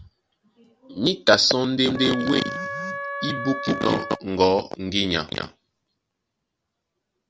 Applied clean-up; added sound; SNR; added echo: none; Wind instrument, woodwind instrument; 7 dB; none.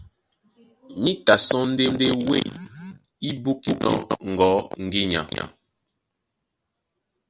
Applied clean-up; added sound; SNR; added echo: none; none; none; none.